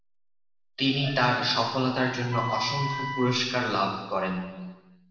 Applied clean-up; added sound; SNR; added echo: none; Wind instrument, woodwind instrument; 7 dB; reverberation time 1.1 s.